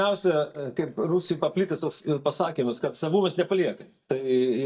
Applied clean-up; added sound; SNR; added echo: neural mask model DeepFilterNet 3.